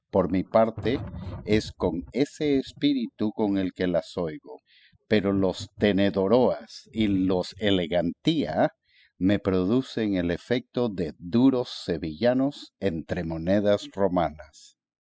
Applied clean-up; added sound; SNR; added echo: classical method spectral subtraction.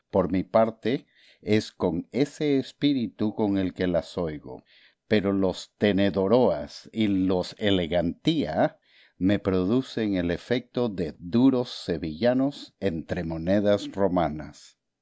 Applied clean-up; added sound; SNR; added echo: none; none; none; none.